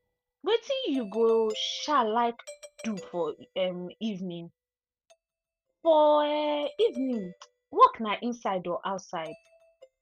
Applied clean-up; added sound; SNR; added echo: neural mask model RNNoise.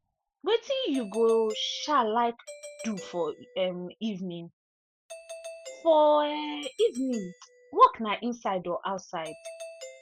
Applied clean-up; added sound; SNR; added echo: classical method Wiener filter.